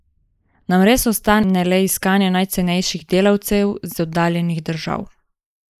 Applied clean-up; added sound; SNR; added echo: neural mask model Resemble Enhance denoiser.